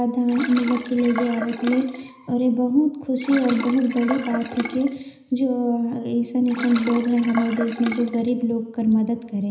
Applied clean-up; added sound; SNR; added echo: none; Sink (filling or washing); 13 dB; reverberation time 0.9 s.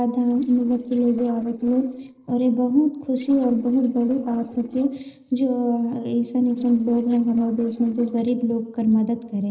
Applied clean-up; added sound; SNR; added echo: neural separator model SepFormer DNS4.